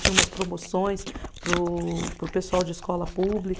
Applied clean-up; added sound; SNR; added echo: none; Chewing, mastication; 3 dB; none.